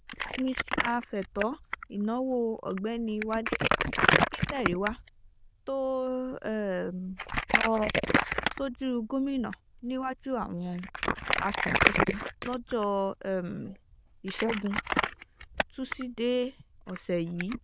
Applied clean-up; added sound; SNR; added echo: neural diffusion model UNIVERSE++.